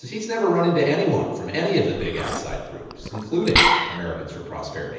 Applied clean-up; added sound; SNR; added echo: none; Liquid; 1 dB; reverberation time 1.1 s.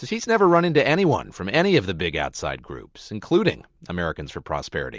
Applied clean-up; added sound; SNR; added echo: none; none; none; none.